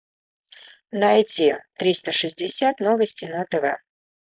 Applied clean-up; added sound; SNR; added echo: neural mask model Resemble Enhance denoiser.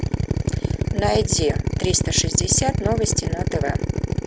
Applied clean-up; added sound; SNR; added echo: none; Drill; -2 dB; none.